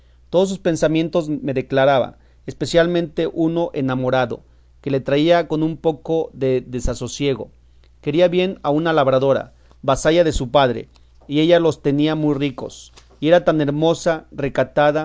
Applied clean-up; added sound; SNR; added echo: none; none; none; none.